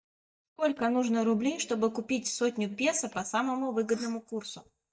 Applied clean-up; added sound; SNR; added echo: neural mask model DeepFilterNet 3.